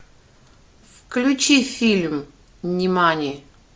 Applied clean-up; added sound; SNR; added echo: none; none; none; none.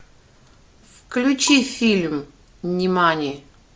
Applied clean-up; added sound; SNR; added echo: none; Bowed string instrument; 20 dB; none.